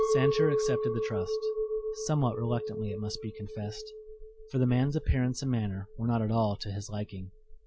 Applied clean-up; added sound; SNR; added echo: none; Chink, clink; 3 dB; none.